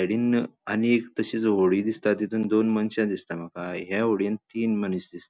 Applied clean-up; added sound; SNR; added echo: none; none; none; none.